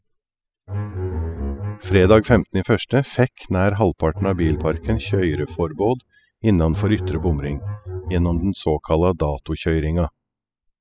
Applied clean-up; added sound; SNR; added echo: classical method spectral subtraction.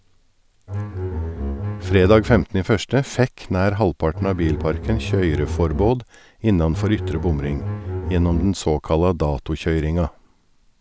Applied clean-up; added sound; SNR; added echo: none; Bowed string instrument; 5 dB; none.